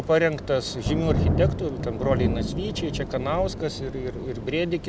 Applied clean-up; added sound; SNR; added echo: none; Thunder; 2 dB; none.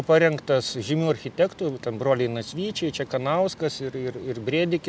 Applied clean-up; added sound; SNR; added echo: none; none; none; none.